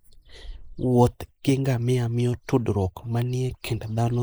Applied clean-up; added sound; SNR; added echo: neural mask model Resemble Enhance denoiser.